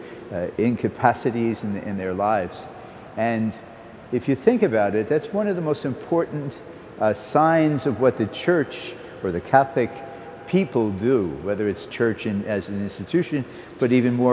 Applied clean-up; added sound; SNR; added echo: none; none; none; none.